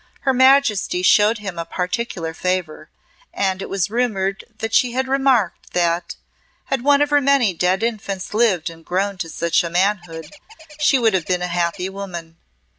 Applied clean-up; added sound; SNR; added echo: none; Bird; 19 dB; none.